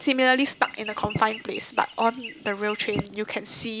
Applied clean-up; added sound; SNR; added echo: none; Chirp, tweet; 11 dB; none.